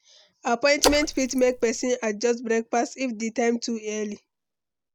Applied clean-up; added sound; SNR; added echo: none; Splash, splatter; 4 dB; none.